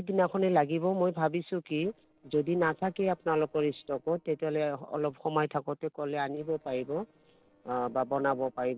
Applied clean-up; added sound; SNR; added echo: neural separator model SepFormer DNS4.